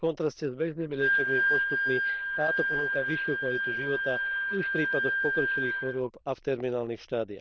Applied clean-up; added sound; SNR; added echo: neural diffusion model UNIVERSE++.